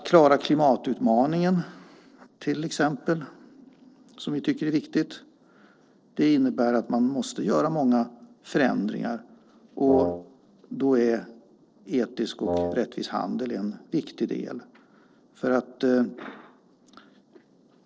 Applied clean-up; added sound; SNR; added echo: neural separator model SepFormer DNS4.